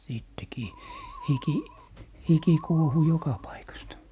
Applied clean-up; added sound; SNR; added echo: none; Musical instrument; 18 dB; none.